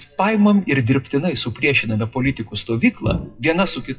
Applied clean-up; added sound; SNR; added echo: classical method WPE with log-MMSE.